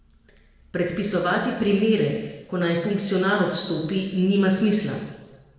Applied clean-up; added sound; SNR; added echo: none; none; none; reverberation time 1.1 s.